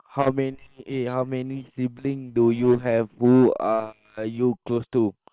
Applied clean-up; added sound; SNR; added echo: neural separator model SepFormer WHAM!.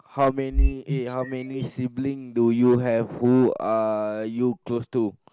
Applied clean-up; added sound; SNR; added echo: none; Bird vocalization, bird call, bird song; 5 dB; none.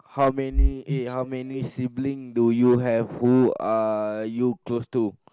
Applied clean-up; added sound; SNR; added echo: neural mask model Resemble Enhance denoiser.